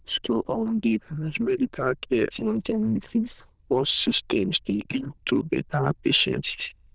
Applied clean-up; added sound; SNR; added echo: neural diffusion model UNIVERSE++.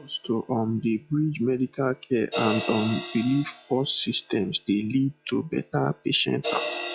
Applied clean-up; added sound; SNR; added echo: classical method log-MMSE.